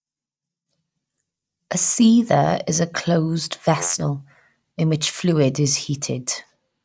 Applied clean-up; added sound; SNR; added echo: neural mask model DeepFilterNet 3.